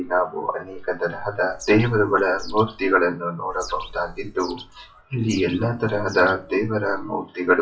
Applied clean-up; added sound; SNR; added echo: classical method WPE with log-MMSE.